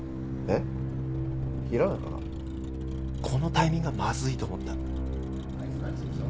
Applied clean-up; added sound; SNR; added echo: none; Motor vehicle (road); 14 dB; none.